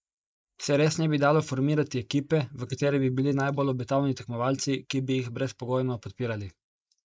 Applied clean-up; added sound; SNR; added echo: neural mask model Resemble Enhance denoiser.